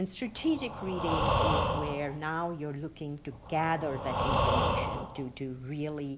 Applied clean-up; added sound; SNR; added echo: none; Breathing; -2 dB; none.